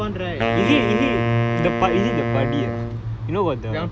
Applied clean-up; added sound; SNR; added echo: none; Wind instrument, woodwind instrument; 3 dB; none.